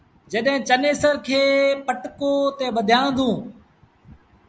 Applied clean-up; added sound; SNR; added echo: none; none; none; none.